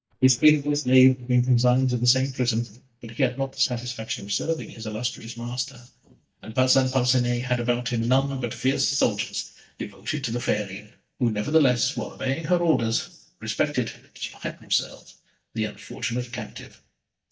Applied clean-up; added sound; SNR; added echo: neural mask model DeepFilterNet 3.